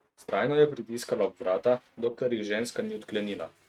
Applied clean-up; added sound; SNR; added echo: neural mask model RNNoise.